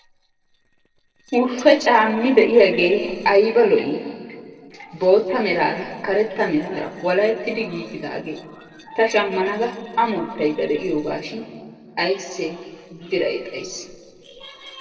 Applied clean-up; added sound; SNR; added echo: neural separator model SepFormer DNS4.